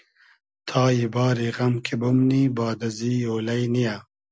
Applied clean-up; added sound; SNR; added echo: none; none; none; none.